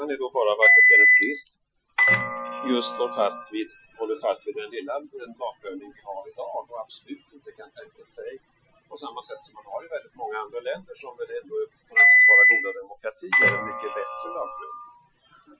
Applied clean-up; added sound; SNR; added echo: classical method Wiener filter.